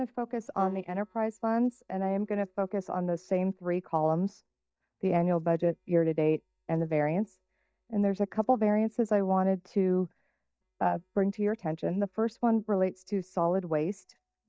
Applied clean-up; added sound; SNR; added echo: neural mask model DeepFilterNet 3.